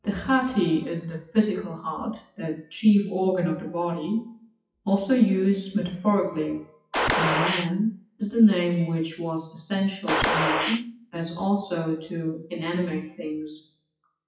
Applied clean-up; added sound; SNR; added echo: classical method WPE with log-MMSE.